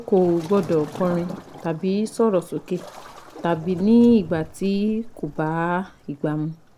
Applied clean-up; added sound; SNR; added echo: none; Waves, surf; 18 dB; none.